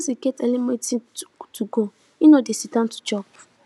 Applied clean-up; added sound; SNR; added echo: none; none; none; none.